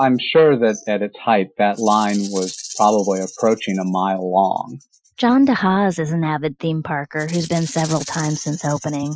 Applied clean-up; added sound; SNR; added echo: classical method Wiener filter.